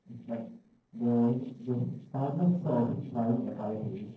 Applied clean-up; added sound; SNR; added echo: neural separator model SepFormer DNS4.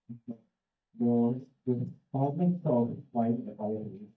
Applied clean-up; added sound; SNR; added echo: neural mask model DeepFilterNet 3.